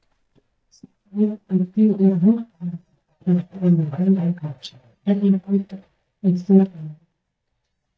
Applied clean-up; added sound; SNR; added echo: neural mask model DeepFilterNet 3.